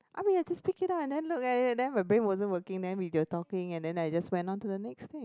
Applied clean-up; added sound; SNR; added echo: none; none; none; none.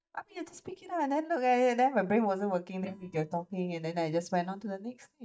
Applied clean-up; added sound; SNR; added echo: neural mask model DeepFilterNet 3.